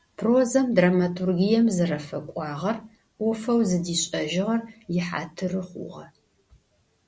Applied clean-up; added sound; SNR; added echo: none; none; none; none.